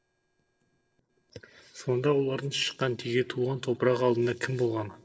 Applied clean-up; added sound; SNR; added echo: neural separator model SepFormer DNS4.